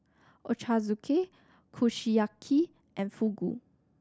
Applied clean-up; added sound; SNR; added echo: none; none; none; none.